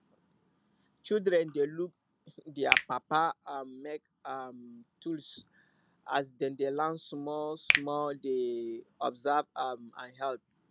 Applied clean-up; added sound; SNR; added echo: none; Finger snapping; 1 dB; none.